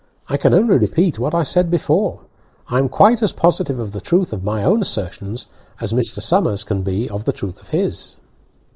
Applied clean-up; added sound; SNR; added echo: neural mask model Resemble Enhance denoiser.